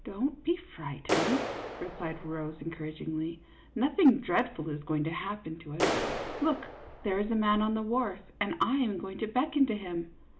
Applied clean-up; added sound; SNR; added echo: none; Clapping; 7 dB; none.